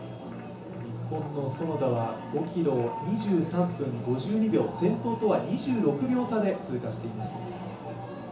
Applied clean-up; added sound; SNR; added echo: none; none; none; reverberation time 0.7 s.